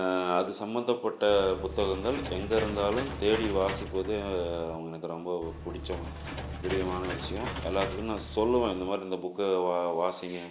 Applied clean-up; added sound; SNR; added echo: none; Engine / Mechanisms; 8 dB; none.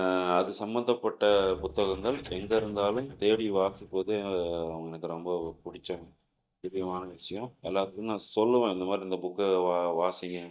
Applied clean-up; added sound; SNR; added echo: neural mask model DeepFilterNet 3.